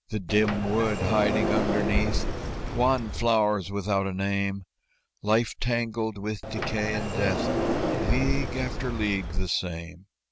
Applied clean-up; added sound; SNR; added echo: none; Sliding door; 3 dB; none.